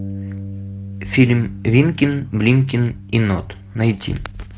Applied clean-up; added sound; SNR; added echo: none; Bass guitar; 13 dB; none.